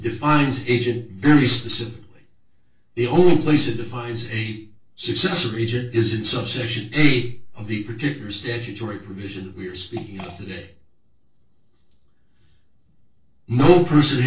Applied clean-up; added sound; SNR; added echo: neural separator model SepFormer DNS4.